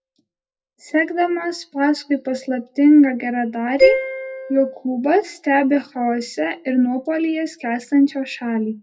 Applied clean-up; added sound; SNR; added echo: classical method WPE with log-MMSE.